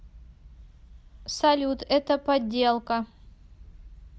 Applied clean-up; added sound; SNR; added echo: none; none; none; none.